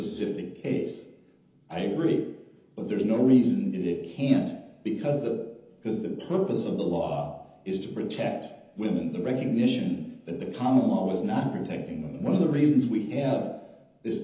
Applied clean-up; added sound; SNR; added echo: none; none; none; reverberation time 0.9 s.